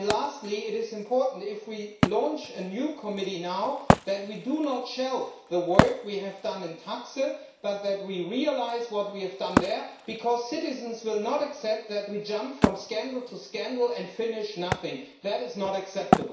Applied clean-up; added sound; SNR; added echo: none; Wood; 2 dB; reverberation time 0.6 s.